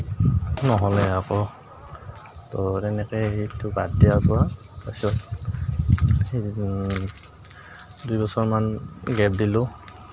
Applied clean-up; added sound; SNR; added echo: none; Hi-hat; 16 dB; none.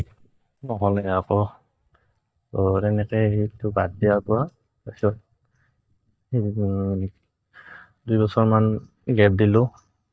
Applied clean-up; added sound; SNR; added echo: neural mask model DeepFilterNet 3.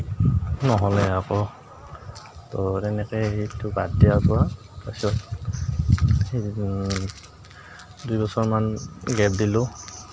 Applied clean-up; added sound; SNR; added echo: none; none; none; none.